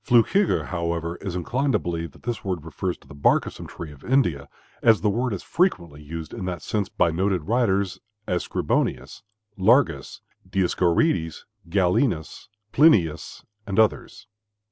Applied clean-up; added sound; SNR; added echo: none; none; none; none.